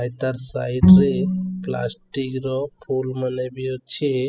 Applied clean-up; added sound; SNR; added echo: classical method spectral subtraction.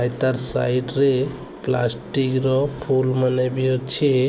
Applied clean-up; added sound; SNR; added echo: none; none; none; none.